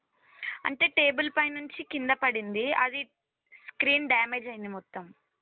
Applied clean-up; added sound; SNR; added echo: none; none; none; none.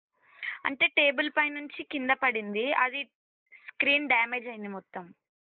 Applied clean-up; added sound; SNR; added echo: neural mask model Resemble Enhance denoiser.